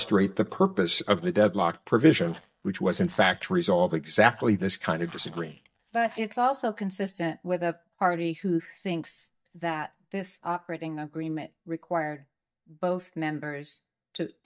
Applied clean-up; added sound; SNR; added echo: neural mask model DeepFilterNet 3.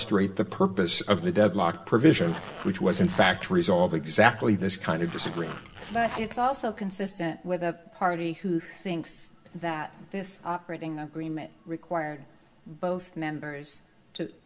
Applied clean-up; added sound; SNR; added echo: none; Zipper (clothing); 14 dB; reverberation time 0.6 s.